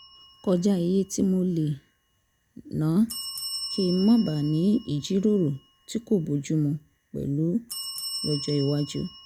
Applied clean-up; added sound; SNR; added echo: none; Bell; 14 dB; none.